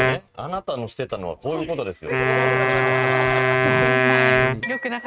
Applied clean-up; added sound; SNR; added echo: neural mask model RNNoise.